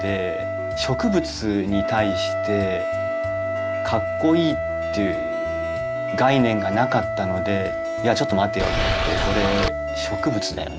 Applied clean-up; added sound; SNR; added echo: none; Boat, Water vehicle + Wind instrument, woodwind instrument; 1 dB; none.